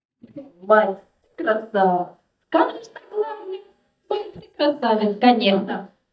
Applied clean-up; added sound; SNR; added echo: neural mask model DeepFilterNet 3.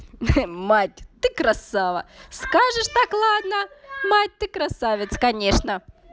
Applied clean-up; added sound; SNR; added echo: none; none; none; none.